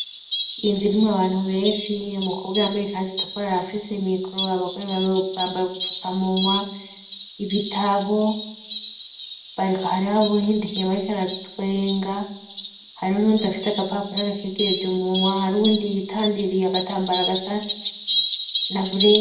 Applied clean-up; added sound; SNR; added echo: none; Fowl; 6 dB; reverberation time 0.7 s.